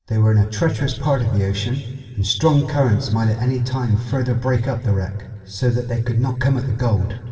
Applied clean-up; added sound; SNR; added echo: none; none; none; reverberation time 1.9 s.